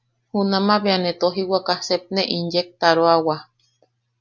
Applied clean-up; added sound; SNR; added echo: none; none; none; none.